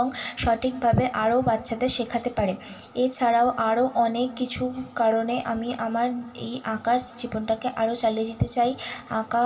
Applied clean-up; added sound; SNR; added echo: none; none; none; reverberation time 2.0 s.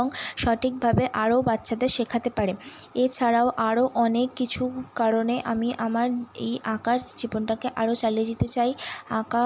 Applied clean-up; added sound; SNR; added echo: none; none; none; none.